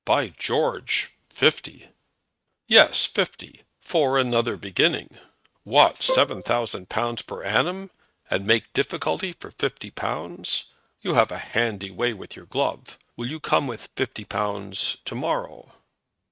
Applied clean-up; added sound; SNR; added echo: neural mask model RNNoise.